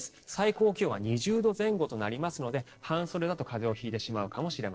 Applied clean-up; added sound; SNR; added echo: neural separator model SepFormer DNS4.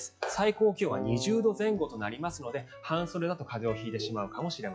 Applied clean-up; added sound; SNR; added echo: classical method log-MMSE.